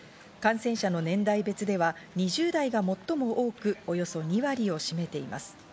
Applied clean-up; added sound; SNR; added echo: none; none; none; none.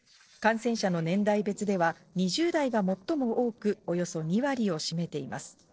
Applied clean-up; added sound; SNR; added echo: neural separator model SepFormer DNS4.